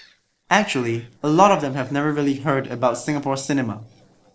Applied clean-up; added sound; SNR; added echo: neural separator model SepFormer DNS4.